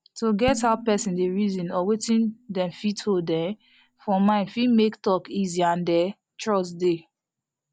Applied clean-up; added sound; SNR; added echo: none; Dishes, pots, and pans; 16 dB; none.